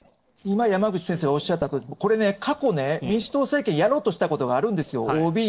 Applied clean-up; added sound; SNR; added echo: neural separator model SepFormer DNS4.